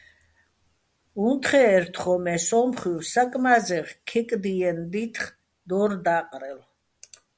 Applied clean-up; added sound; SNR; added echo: none; none; none; none.